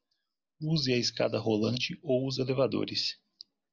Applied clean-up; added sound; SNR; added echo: none; none; none; none.